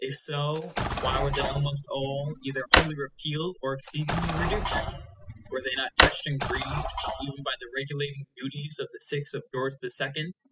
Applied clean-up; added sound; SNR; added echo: classical method spectral subtraction.